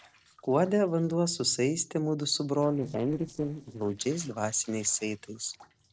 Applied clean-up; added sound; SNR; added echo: neural separator model SepFormer DNS4.